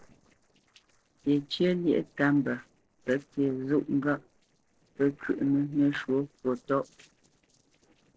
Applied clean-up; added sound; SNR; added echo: neural separator model SepFormer DNS4.